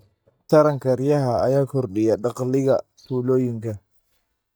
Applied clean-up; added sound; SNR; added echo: neural mask model DeepFilterNet 3.